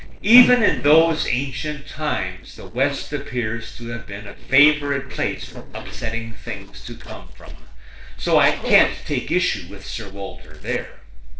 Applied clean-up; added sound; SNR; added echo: neural separator model SepFormer DNS4.